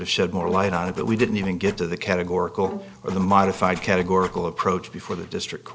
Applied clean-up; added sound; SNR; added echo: none; Bowed string instrument + Zipper (clothing); 15 dB; none.